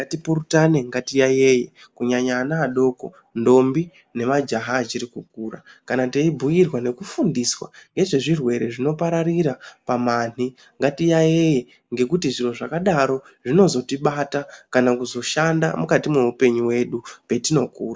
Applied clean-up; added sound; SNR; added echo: neural mask model Resemble Enhance denoiser.